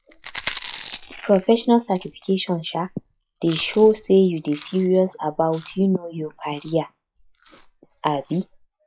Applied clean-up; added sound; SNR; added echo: classical method log-MMSE.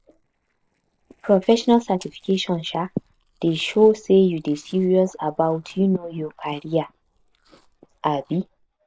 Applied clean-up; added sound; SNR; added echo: neural separator model SepFormer DNS4.